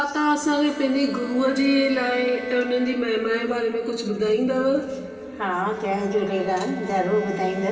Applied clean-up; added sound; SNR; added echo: none; Bowed string instrument; 18 dB; reverberation time 2.9 s.